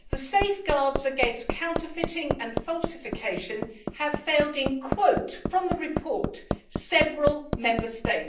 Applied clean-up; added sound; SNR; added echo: none; Hammer; 5 dB; reverberation time 0.6 s.